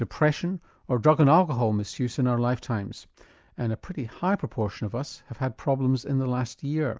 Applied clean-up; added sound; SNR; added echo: none; none; none; none.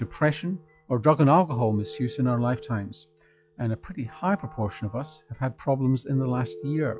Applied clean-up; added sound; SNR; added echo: classical method log-MMSE.